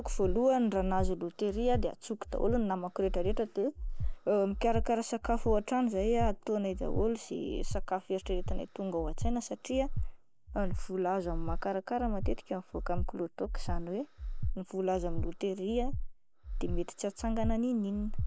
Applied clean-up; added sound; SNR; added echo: none; Breathing; 2 dB; none.